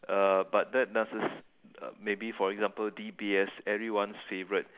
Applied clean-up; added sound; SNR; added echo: none; none; none; none.